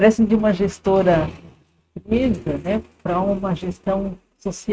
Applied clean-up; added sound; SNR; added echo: neural mask model RNNoise.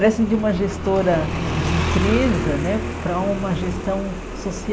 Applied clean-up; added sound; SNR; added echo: none; Motorcycle; 3 dB; none.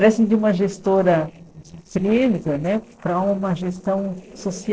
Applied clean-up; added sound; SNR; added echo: neural separator model SepFormer DNS4.